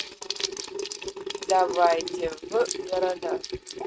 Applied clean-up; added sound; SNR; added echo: neural mask model RNNoise.